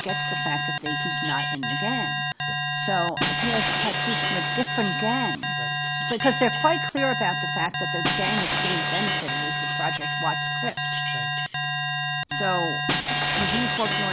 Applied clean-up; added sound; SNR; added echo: none; Shatter + Alarm; -3 dB; none.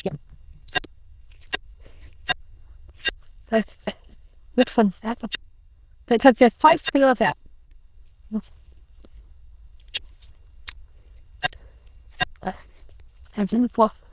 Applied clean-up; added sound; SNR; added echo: neural diffusion model UNIVERSE++.